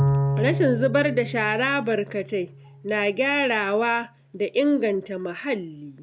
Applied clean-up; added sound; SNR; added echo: none; Bowed string instrument; 6 dB; none.